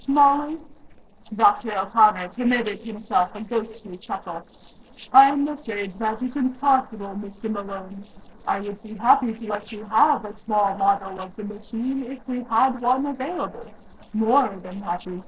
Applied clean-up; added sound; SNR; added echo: neural separator model SepFormer DNS4.